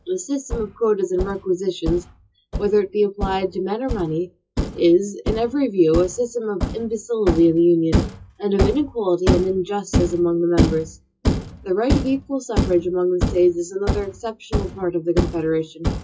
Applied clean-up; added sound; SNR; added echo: classical method WPE with log-MMSE.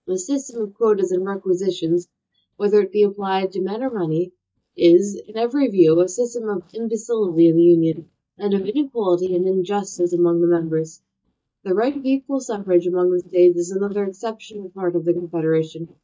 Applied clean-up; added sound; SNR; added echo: neural mask model DeepFilterNet 3.